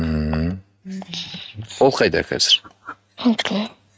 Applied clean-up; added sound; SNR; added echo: neural mask model RNNoise.